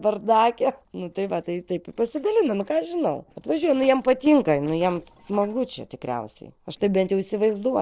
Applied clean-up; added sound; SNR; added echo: neural separator model SepFormer DNS4.